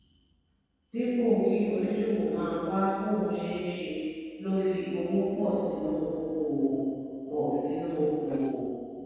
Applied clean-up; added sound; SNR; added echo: neural separator model SepFormer DNS4.